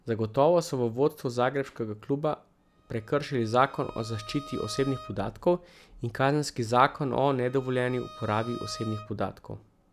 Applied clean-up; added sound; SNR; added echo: none; Bowed string instrument; 19 dB; none.